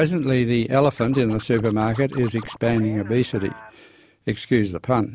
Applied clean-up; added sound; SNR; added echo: none; Scratching (performance technique); 19 dB; none.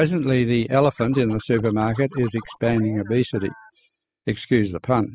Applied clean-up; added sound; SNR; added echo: classical method spectral subtraction.